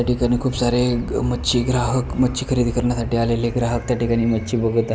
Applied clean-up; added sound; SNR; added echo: none; Bird; 11 dB; none.